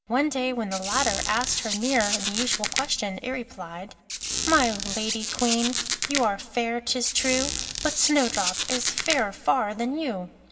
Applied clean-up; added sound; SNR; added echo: none; Squeak; 3 dB; reverberation time 0.4 s.